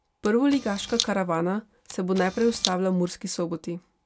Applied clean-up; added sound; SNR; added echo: none; Camera; 8 dB; none.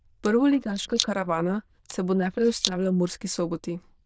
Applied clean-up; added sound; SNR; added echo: neural diffusion model UNIVERSE++.